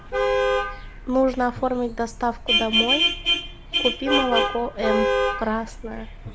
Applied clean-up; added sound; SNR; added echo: none; Vehicle horn, car horn, honking; -2 dB; none.